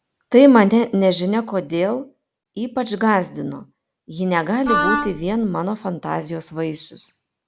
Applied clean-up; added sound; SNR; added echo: none; Wind instrument, woodwind instrument; 3 dB; none.